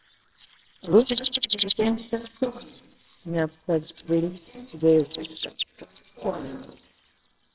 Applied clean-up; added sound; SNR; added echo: neural separator model SepFormer WHAMR!.